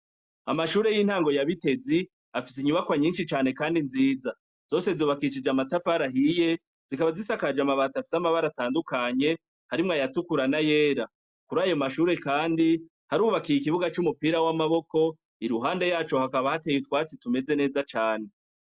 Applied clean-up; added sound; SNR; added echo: none; none; none; none.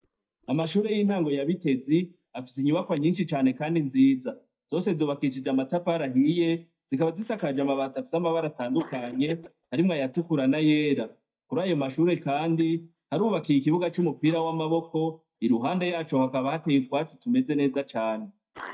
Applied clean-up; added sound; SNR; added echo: neural mask model DeepFilterNet 3.